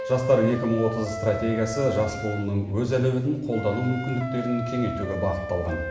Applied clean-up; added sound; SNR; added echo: none; Wind instrument, woodwind instrument; 9 dB; reverberation time 1.0 s.